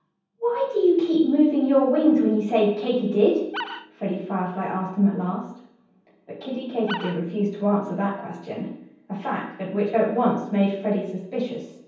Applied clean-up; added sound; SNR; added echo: none; Animal; 12 dB; reverberation time 0.9 s.